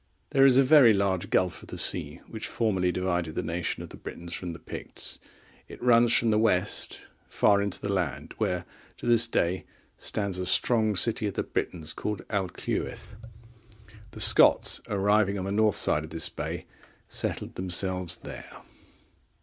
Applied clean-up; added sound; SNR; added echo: none; none; none; none.